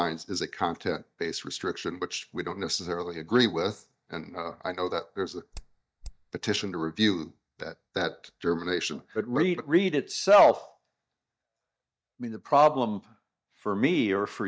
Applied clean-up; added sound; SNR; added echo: neural mask model DeepFilterNet 3.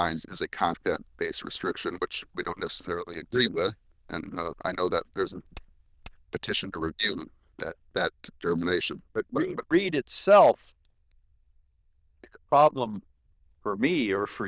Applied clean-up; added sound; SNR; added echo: neural diffusion model UNIVERSE++.